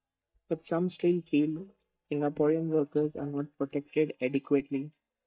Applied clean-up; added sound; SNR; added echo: neural mask model DeepFilterNet 3.